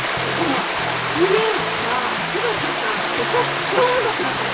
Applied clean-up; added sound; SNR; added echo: none; Stream; -2 dB; reverberation time 0.2 s.